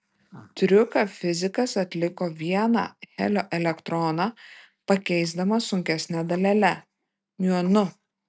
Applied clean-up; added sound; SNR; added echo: none; none; none; none.